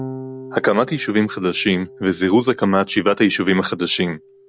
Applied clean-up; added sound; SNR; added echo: none; Electric guitar / Bass guitar; 18 dB; none.